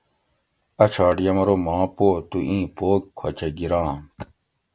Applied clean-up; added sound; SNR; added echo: none; none; none; none.